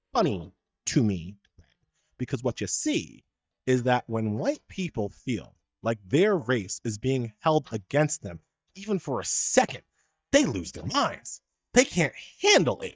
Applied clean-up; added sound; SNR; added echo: neural mask model DeepFilterNet 3.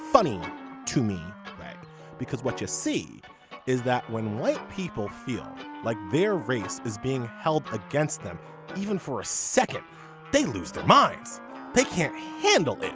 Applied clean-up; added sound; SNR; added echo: none; Wind instrument, woodwind instrument; 16 dB; none.